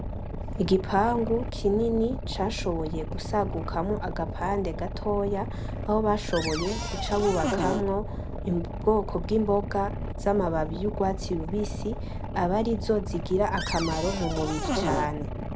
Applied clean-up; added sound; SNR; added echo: none; Cupboard open or close + Boat, Water vehicle; 4 dB; none.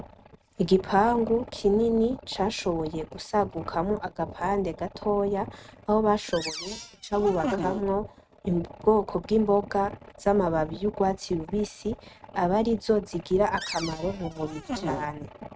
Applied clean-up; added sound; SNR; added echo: neural mask model RNNoise.